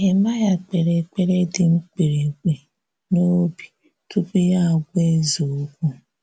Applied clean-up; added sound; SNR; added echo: none; none; none; none.